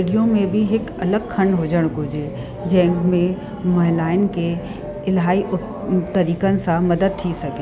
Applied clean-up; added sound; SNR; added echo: none; none; none; none.